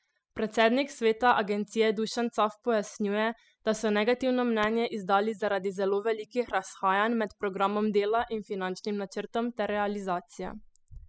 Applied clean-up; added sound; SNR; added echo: classical method spectral subtraction.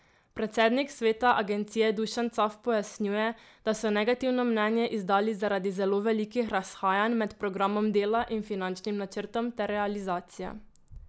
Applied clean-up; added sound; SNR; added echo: none; none; none; none.